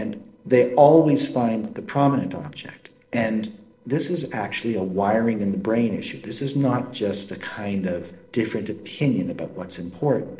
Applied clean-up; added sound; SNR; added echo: neural separator model SepFormer DNS4.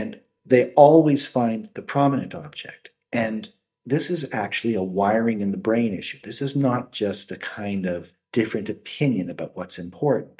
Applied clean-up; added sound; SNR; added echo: neural mask model DeepFilterNet 3.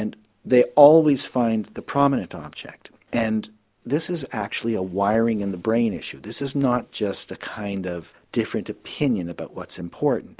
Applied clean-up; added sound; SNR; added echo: none; none; none; none.